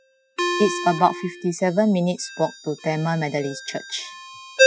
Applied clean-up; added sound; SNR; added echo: classical method Wiener filter.